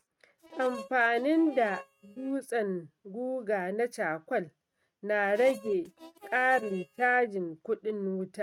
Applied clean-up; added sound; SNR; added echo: neural mask model RNNoise.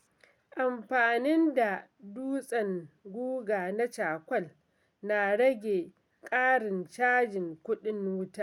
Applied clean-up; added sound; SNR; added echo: none; none; none; none.